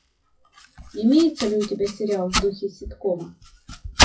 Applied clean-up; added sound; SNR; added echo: classical method WPE with log-MMSE.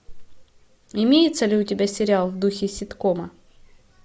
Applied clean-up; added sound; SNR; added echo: none; none; none; none.